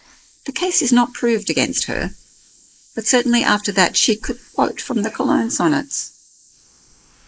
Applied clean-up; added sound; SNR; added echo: neural mask model Resemble Enhance denoiser.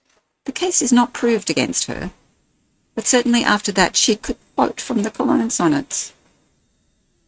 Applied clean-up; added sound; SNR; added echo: neural mask model RNNoise.